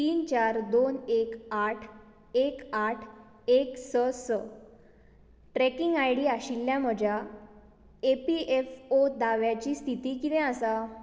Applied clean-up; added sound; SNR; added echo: none; none; none; none.